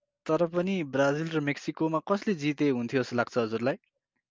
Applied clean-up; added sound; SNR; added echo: none; none; none; none.